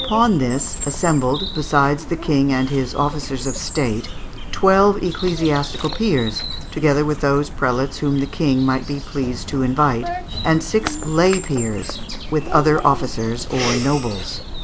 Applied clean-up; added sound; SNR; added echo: none; Bird vocalization, bird call, bird song; 8 dB; none.